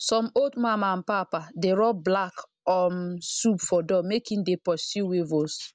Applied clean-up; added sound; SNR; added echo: none; none; none; none.